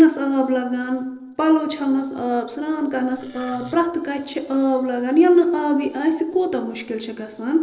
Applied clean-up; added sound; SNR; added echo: neural separator model SepFormer DNS4.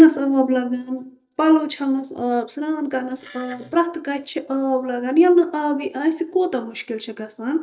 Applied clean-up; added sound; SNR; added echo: neural mask model DeepFilterNet 3.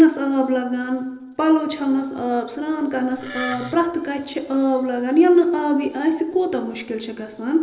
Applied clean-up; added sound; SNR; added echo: none; Wood; 12 dB; reverberation time 1.4 s.